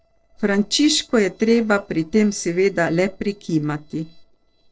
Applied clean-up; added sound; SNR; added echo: neural separator model SepFormer DNS4.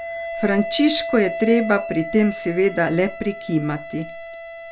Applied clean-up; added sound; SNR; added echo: none; Wind instrument, woodwind instrument; 9 dB; none.